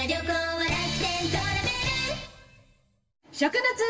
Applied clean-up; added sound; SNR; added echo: none; none; none; reverberation time 1.3 s.